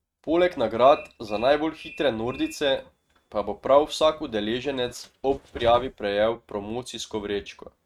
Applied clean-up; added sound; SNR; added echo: neural mask model RNNoise.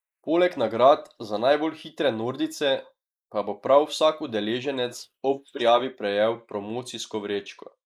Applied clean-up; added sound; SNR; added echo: neural mask model Resemble Enhance denoiser.